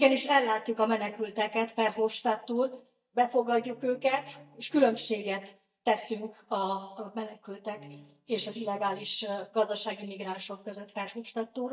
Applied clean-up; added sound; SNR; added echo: neural mask model DeepFilterNet 3.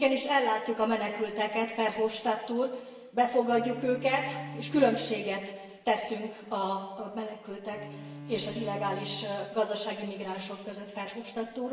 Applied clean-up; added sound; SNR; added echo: none; Bowed string instrument; 15 dB; reverberation time 1.2 s.